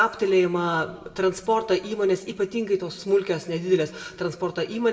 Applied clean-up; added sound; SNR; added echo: none; none; none; reverberation time 0.7 s.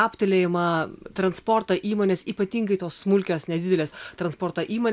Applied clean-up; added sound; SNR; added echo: none; none; none; none.